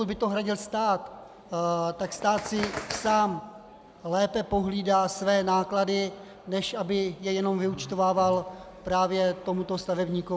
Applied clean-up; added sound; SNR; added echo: none; Bird; 12 dB; none.